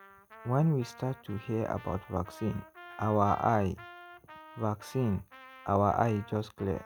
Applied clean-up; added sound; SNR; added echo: none; Trumpet; 20 dB; none.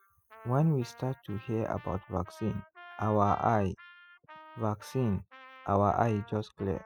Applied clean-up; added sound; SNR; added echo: classical method spectral subtraction.